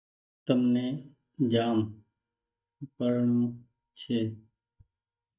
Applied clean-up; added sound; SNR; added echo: neural mask model DeepFilterNet 3.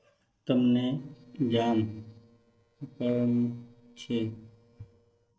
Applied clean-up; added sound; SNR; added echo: neural separator model SepFormer DNS4.